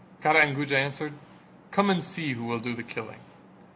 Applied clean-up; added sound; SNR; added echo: none; none; none; none.